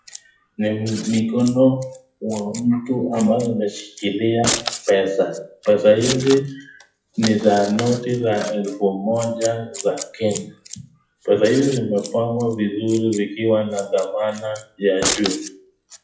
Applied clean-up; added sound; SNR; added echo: classical method WPE with log-MMSE.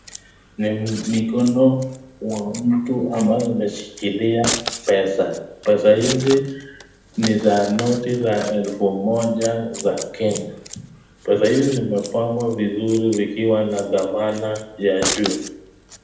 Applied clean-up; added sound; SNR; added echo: none; Scissors; 13 dB; reverberation time 0.7 s.